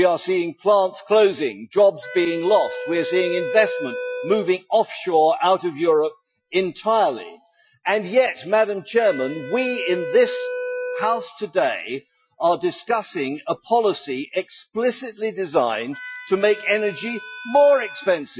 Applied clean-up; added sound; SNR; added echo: classical method Wiener filter.